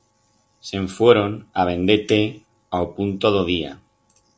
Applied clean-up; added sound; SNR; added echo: none; none; none; none.